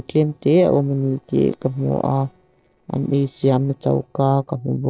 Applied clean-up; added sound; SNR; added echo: neural separator model SepFormer DNS4.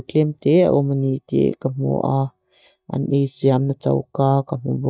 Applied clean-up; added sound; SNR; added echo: neural mask model DeepFilterNet 3.